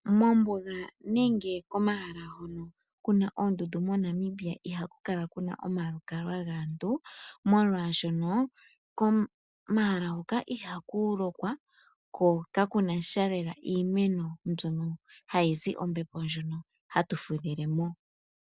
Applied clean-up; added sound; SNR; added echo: none; none; none; none.